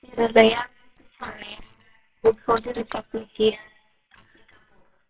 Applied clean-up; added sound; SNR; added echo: neural separator model SepFormer WHAMR!.